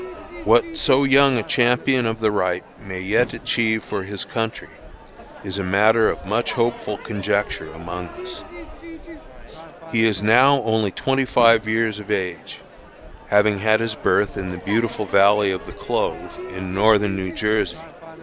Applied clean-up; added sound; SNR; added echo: none; Crowd / Fireworks; 15 dB; none.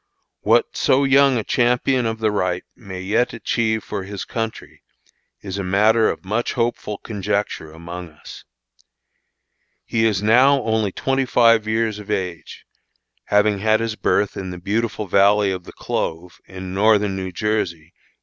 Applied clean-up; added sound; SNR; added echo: none; none; none; none.